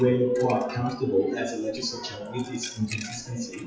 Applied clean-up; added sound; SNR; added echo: classical method WPE with log-MMSE.